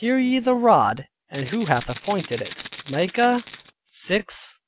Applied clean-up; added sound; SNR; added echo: none; Rattle (instrument); 16 dB; none.